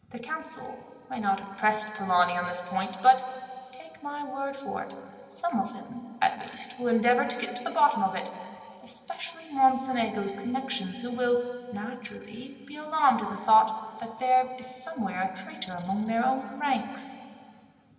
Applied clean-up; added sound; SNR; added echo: none; none; none; reverberation time 2.9 s.